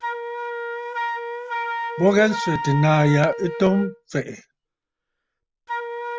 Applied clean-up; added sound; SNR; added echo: none; Wind instrument, woodwind instrument; 7 dB; none.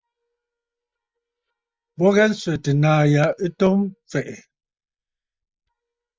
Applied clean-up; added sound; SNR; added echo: neural mask model DeepFilterNet 3.